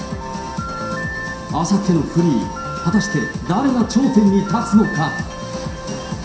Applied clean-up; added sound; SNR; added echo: none; Telephone; 12 dB; reverberation time 0.7 s.